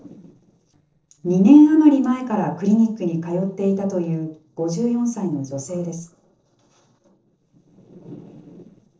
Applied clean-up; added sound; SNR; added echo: neural separator model SepFormer DNS4.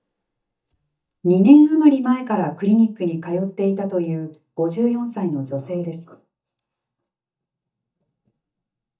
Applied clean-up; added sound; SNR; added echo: neural mask model DeepFilterNet 3.